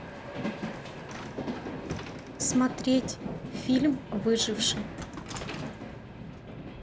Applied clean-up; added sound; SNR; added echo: none; Train; 5 dB; none.